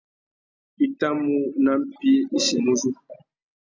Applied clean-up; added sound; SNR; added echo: none; none; none; none.